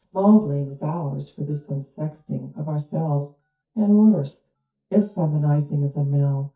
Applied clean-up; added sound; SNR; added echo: neural mask model DeepFilterNet 3.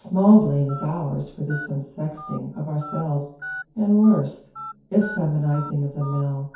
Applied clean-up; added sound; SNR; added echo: none; Telephone; 17 dB; reverberation time 0.6 s.